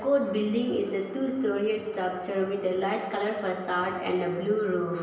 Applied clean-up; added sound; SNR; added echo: none; none; none; reverberation time 1.0 s.